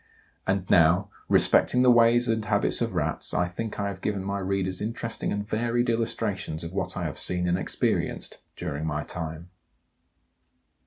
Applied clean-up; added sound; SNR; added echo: none; none; none; none.